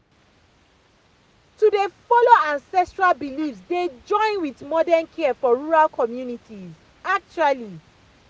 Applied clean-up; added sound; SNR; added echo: none; none; none; none.